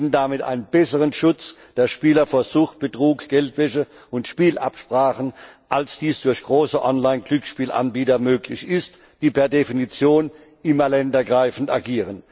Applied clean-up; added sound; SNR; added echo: none; none; none; none.